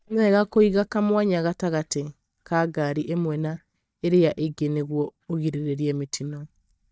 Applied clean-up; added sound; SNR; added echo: neural mask model DeepFilterNet 3.